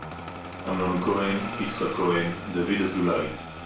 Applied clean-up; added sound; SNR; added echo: none; Engine starting; 9 dB; reverberation time 0.4 s.